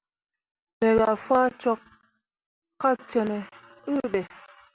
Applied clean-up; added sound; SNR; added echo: none; none; none; none.